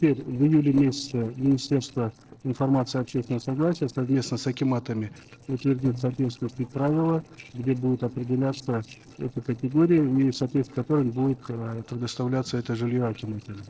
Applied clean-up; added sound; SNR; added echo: neural separator model SepFormer DNS4.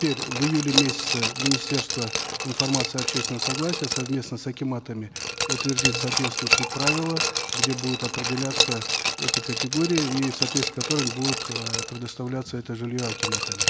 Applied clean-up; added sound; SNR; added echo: none; Glass; -1 dB; none.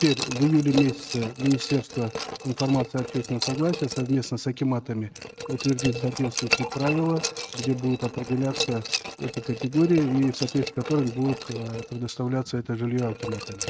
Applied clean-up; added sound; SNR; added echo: neural mask model RNNoise.